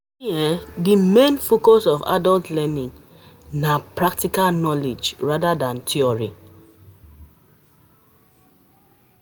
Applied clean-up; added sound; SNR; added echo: none; none; none; none.